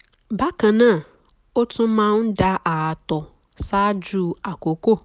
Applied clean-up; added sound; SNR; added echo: none; none; none; none.